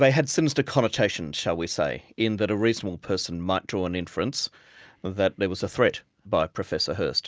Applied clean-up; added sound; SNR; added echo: none; none; none; none.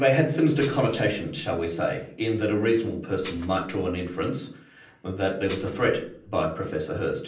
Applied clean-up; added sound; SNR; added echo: none; Dishes, pots, and pans; 17 dB; reverberation time 0.6 s.